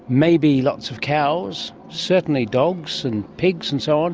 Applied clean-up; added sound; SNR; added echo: none; none; none; none.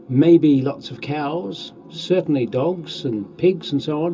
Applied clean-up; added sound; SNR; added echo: none; none; none; reverberation time 0.2 s.